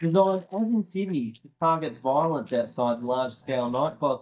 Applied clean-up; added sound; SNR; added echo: neural mask model DeepFilterNet 3.